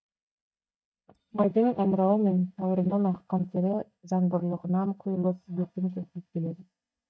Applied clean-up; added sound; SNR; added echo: neural mask model DeepFilterNet 3.